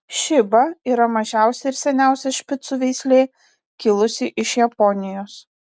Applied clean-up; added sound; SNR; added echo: none; none; none; none.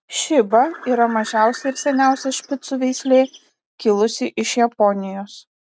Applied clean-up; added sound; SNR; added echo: neural mask model RNNoise.